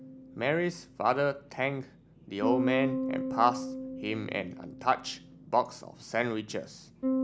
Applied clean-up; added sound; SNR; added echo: none; Bass guitar; 4 dB; none.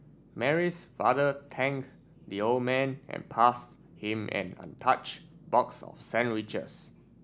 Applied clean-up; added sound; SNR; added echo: none; none; none; none.